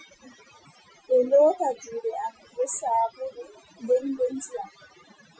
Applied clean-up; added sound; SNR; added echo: classical method Wiener filter.